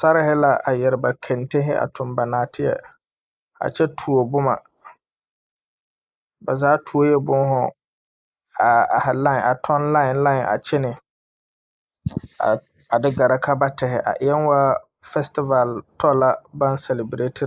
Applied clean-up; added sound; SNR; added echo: neural mask model Resemble Enhance denoiser.